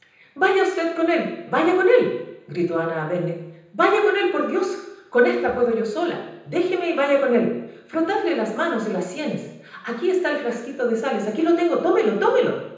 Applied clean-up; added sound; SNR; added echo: none; none; none; reverberation time 0.9 s.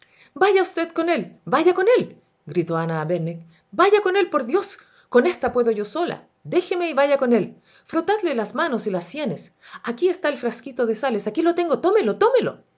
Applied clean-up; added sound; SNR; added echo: none; none; none; none.